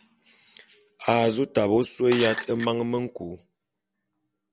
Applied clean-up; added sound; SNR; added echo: none; Shatter; 7 dB; none.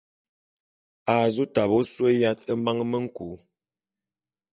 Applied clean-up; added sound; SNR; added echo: neural mask model DeepFilterNet 3.